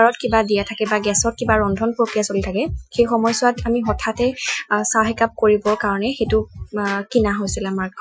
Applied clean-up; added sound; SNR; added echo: classical method Wiener filter.